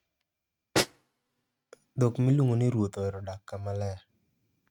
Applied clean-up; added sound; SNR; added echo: neural mask model RNNoise.